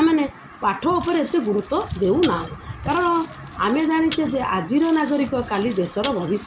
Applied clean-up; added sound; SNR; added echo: none; Keys jangling; 19 dB; none.